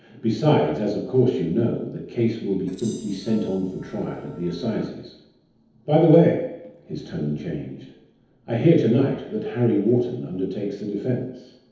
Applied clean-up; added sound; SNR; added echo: neural separator model SepFormer DNS4.